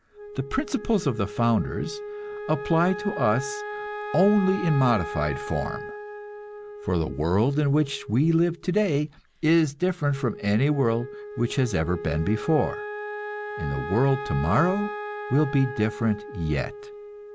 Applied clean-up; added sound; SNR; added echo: none; Wind instrument, woodwind instrument; 10 dB; none.